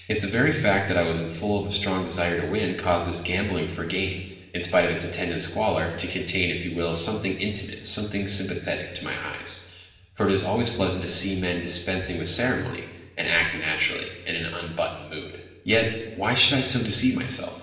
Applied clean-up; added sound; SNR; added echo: none; none; none; reverberation time 1.0 s.